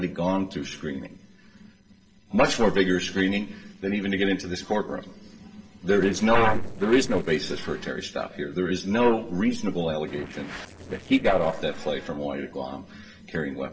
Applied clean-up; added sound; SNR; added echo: neural separator model SepFormer DNS4.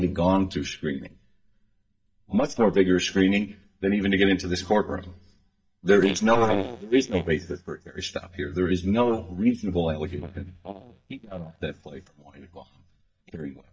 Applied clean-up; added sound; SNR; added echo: neural mask model DeepFilterNet 3.